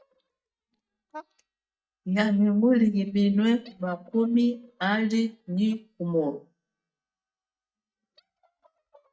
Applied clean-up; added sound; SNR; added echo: neural mask model DeepFilterNet 3.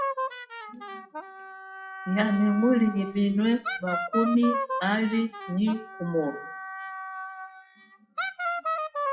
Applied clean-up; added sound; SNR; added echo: classical method WPE with log-MMSE.